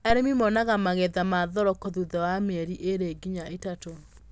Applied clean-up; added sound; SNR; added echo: none; none; none; none.